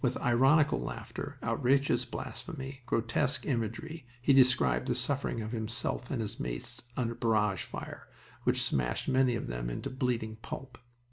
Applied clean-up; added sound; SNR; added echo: none; none; none; none.